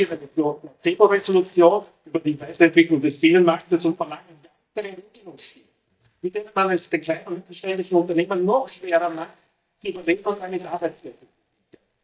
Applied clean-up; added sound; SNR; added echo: neural mask model DeepFilterNet 3.